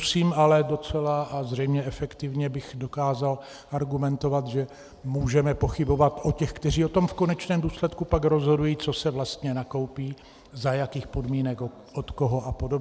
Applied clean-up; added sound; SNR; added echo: none; none; none; none.